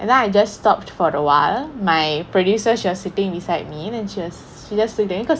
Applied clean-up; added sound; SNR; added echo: none; none; none; none.